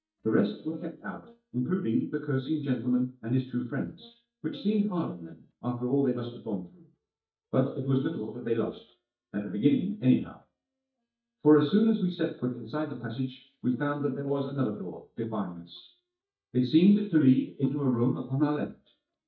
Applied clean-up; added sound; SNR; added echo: neural mask model DeepFilterNet 3.